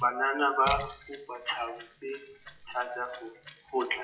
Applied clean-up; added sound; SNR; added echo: classical method WPE with log-MMSE.